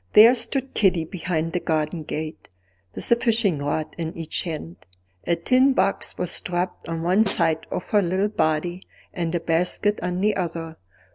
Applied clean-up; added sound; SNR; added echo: none; Snare drum; 14 dB; none.